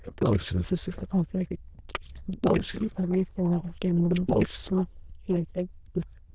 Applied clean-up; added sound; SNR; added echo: neural diffusion model UNIVERSE++.